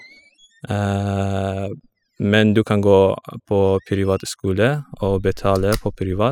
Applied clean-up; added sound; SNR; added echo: classical method spectral subtraction.